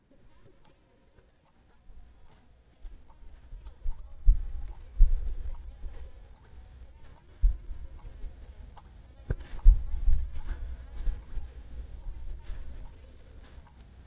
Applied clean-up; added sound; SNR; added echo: neural mask model DeepFilterNet 3.